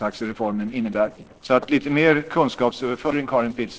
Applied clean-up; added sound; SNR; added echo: neural separator model SepFormer DNS4.